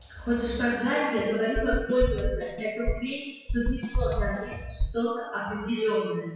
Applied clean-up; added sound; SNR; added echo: classical method WPE with log-MMSE.